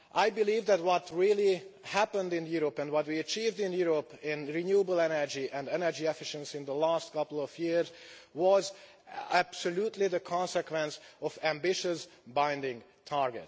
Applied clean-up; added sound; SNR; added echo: none; none; none; none.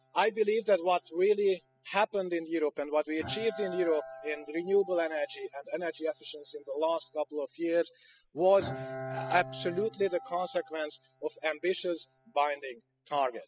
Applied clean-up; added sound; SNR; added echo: classical method spectral subtraction.